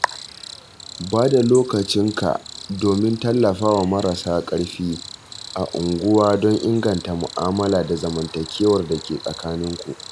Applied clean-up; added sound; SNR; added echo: none; Cricket; 17 dB; none.